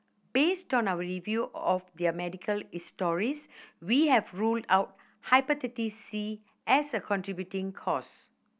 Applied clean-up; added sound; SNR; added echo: none; none; none; none.